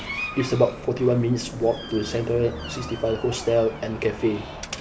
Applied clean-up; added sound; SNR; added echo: none; Door; 11 dB; none.